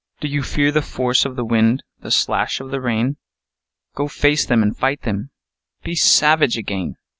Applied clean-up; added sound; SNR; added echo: none; none; none; none.